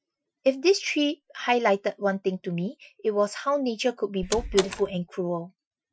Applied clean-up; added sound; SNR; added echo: classical method Wiener filter.